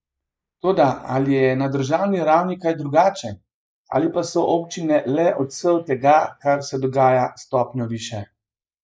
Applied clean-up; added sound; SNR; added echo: neural mask model Resemble Enhance denoiser.